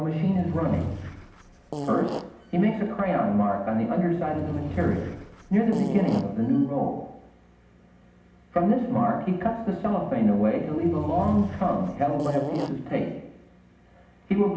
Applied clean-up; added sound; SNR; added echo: none; Fart / Drawer open or close; 9 dB; reverberation time 0.8 s.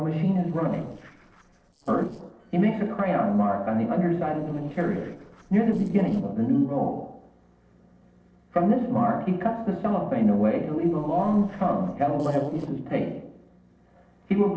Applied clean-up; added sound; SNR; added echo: neural separator model SepFormer DNS4.